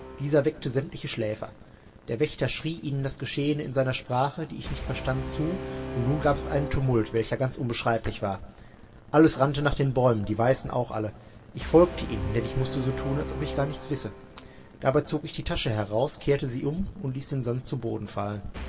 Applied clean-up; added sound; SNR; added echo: none; Brass instrument; 13 dB; reverberation time 2.7 s.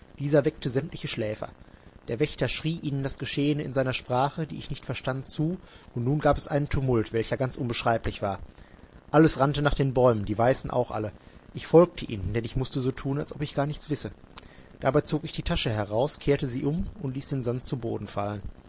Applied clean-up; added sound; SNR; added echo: none; none; none; none.